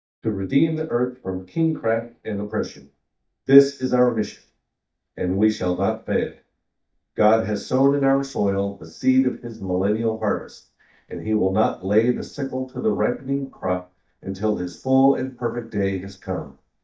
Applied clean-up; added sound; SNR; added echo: neural mask model DeepFilterNet 3.